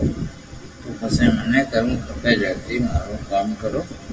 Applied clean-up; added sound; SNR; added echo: none; none; none; reverberation time 1.0 s.